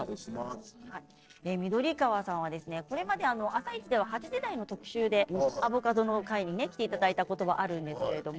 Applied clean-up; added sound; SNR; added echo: neural separator model SepFormer DNS4.